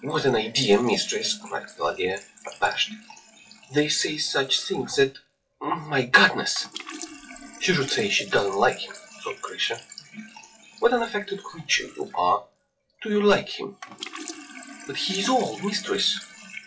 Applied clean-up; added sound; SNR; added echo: classical method WPE with log-MMSE.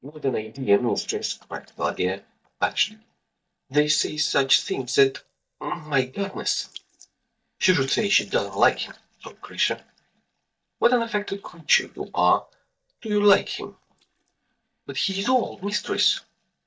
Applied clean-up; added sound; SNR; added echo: neural mask model DeepFilterNet 3.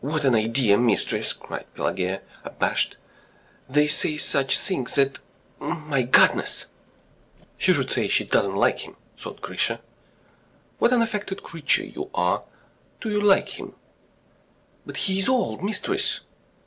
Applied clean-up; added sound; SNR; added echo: none; none; none; none.